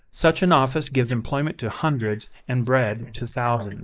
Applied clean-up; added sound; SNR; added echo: neural mask model Resemble Enhance denoiser.